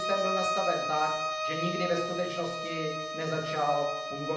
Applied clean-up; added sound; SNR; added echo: none; Bowed string instrument; 1 dB; reverberation time 0.8 s.